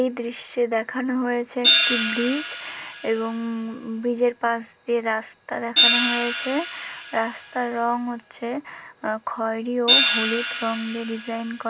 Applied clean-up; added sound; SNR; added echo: none; Hi-hat; -2 dB; none.